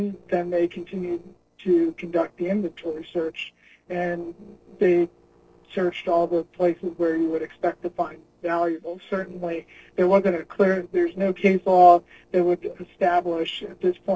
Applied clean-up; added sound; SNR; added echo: neural separator model SepFormer DNS4.